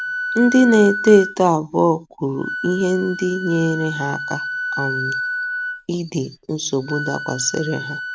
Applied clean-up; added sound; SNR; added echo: none; Wind instrument, woodwind instrument; 8 dB; none.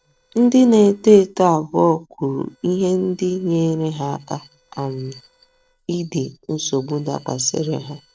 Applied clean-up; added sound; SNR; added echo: neural separator model SepFormer DNS4.